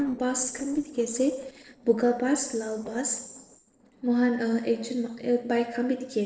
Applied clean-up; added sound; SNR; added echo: neural separator model SepFormer DNS4.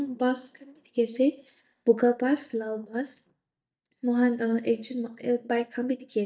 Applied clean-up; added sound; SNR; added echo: neural mask model DeepFilterNet 3.